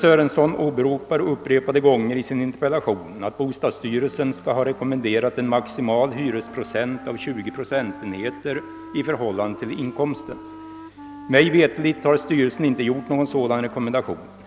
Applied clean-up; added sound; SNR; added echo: none; Wind instrument, woodwind instrument; 19 dB; none.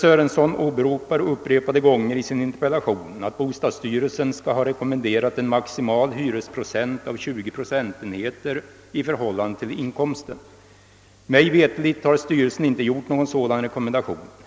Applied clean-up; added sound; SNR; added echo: none; none; none; none.